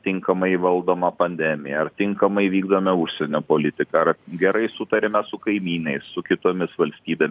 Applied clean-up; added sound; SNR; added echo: none; none; none; none.